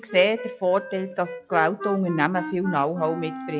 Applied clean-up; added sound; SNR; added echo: classical method log-MMSE.